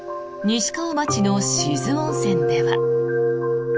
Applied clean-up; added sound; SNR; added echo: none; none; none; none.